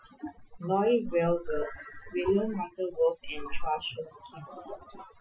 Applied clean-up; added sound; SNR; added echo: classical method Wiener filter.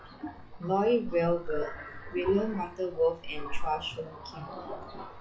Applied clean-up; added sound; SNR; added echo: classical method log-MMSE.